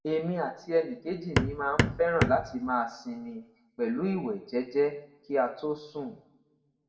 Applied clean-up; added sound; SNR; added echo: none; Hammer; -2 dB; reverberation time 0.6 s.